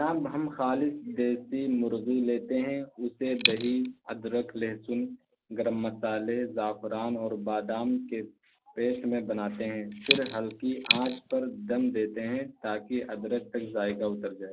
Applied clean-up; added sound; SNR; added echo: none; Coin (dropping); 0 dB; none.